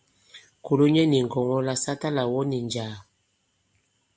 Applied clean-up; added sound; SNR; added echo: none; none; none; none.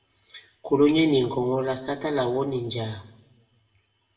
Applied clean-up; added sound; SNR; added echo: none; none; none; reverberation time 0.7 s.